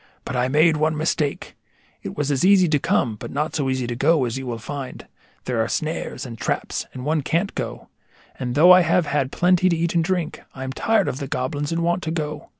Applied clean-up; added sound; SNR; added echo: none; none; none; none.